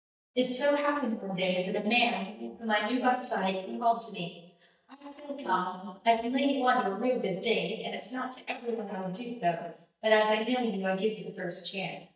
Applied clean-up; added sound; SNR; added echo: neural mask model DeepFilterNet 3.